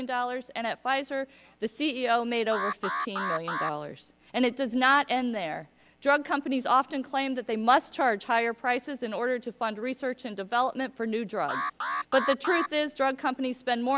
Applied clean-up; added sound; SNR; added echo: none; Alarm; 5 dB; none.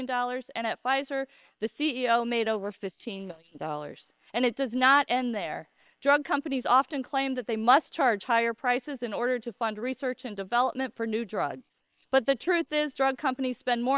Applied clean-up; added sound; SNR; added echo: neural separator model SepFormer WHAM!.